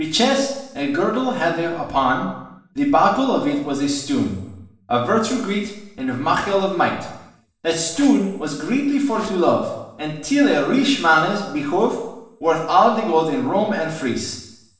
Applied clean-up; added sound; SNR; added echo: none; Whoosh, swoosh, swish; 20 dB; reverberation time 0.9 s.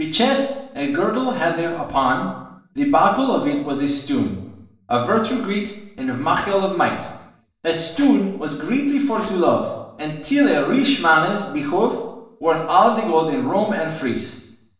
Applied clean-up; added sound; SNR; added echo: neural separator model SepFormer DNS4.